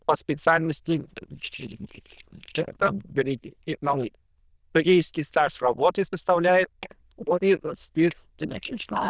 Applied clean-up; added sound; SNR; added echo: neural diffusion model UNIVERSE++.